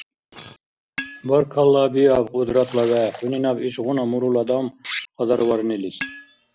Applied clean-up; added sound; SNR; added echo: none; Liquid; 16 dB; none.